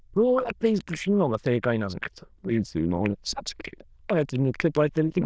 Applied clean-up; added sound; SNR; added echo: neural diffusion model UNIVERSE++.